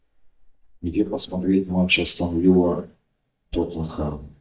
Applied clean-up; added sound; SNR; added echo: neural mask model DeepFilterNet 3.